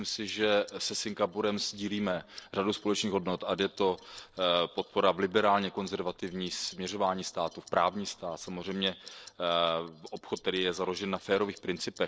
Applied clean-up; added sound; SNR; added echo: neural separator model SepFormer DNS4.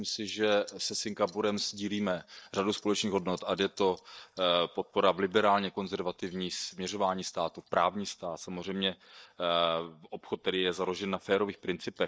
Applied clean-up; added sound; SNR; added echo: neural mask model DeepFilterNet 3.